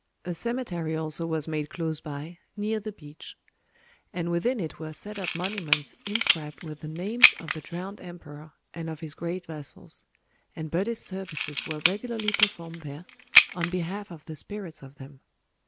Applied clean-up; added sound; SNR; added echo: none; Camera; -5 dB; none.